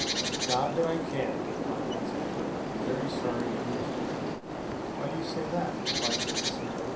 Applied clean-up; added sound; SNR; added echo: none; Bird; -3 dB; reverberation time 0.5 s.